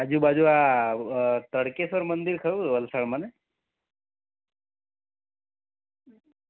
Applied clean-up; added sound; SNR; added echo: none; none; none; none.